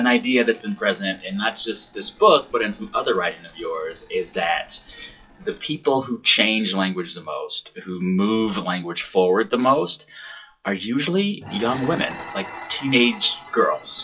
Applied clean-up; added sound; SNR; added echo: classical method WPE with log-MMSE.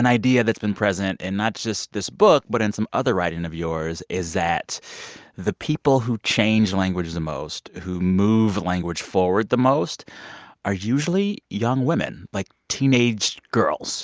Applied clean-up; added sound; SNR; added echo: none; none; none; none.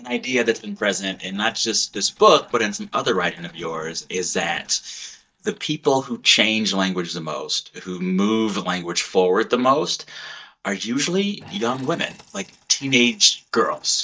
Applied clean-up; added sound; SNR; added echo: neural mask model DeepFilterNet 3.